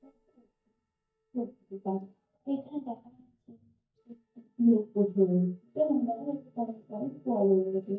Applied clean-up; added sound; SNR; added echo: neural mask model DeepFilterNet 3.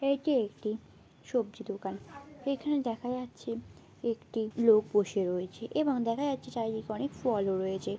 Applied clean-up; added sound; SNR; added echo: none; none; none; none.